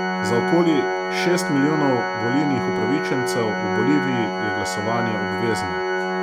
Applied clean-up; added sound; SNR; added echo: none; Organ; 0 dB; none.